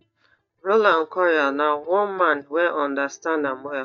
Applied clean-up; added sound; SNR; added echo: neural mask model DeepFilterNet 3.